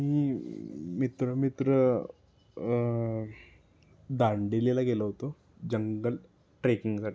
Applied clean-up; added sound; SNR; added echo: none; none; none; none.